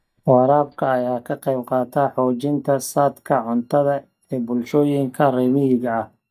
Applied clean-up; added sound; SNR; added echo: neural mask model DeepFilterNet 3.